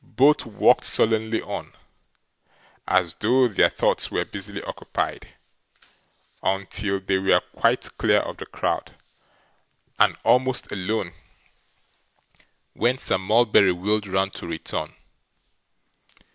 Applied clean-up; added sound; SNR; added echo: none; none; none; none.